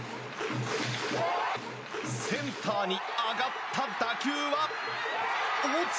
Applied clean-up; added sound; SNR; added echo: none; none; none; none.